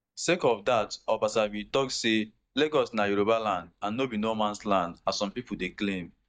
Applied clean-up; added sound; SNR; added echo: neural mask model DeepFilterNet 3.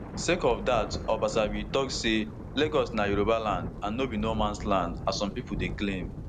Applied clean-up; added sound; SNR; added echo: none; Thunder; 7 dB; none.